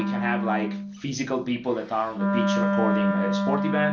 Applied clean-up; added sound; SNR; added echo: none; Wind instrument, woodwind instrument; -2 dB; none.